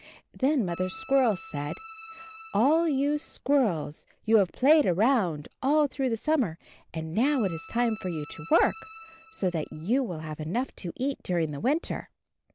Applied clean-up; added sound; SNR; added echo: none; Bowed string instrument; 18 dB; none.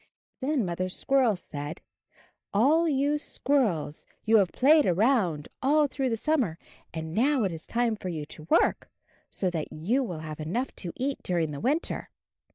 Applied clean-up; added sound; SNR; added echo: neural mask model DeepFilterNet 3.